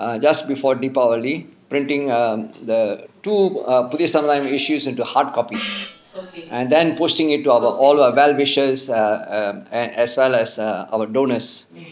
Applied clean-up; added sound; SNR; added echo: none; Gong; 14 dB; none.